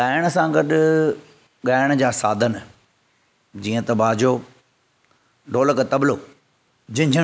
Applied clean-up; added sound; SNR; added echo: none; none; none; none.